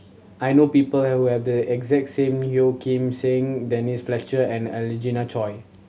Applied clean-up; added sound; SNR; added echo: none; none; none; none.